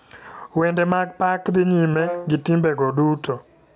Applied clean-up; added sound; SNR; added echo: none; Brass instrument; 12 dB; none.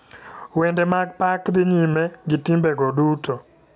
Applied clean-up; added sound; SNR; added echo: none; none; none; none.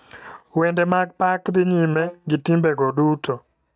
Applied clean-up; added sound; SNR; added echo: neural mask model DeepFilterNet 3.